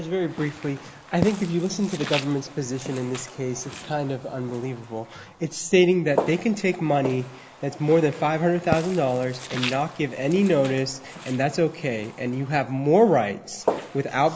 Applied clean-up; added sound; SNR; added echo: none; Walk, footsteps; 11 dB; none.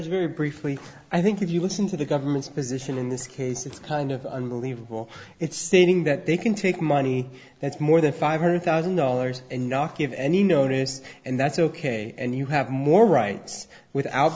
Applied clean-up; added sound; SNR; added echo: none; none; none; none.